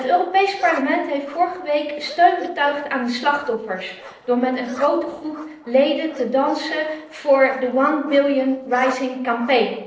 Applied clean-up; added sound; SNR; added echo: neural separator model SepFormer DNS4.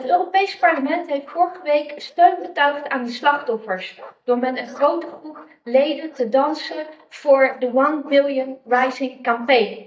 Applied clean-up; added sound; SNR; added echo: neural mask model DeepFilterNet 3.